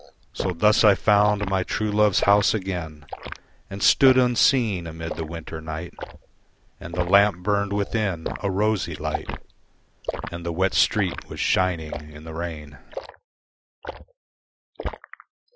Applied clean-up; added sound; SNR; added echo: none; Liquid; 11 dB; none.